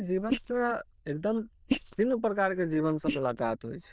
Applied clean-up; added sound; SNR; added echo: neural diffusion model UNIVERSE++.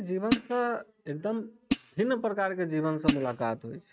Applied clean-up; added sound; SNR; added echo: neural mask model RNNoise.